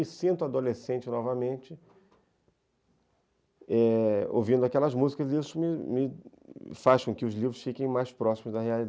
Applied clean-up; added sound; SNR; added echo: none; none; none; none.